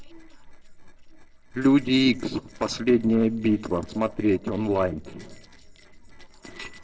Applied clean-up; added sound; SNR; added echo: neural separator model SepFormer DNS4.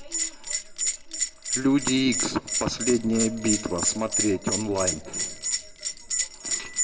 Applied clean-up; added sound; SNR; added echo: none; Bell; 1 dB; reverberation time 1.0 s.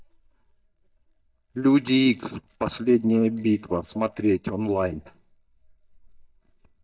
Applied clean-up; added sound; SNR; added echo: neural mask model DeepFilterNet 3.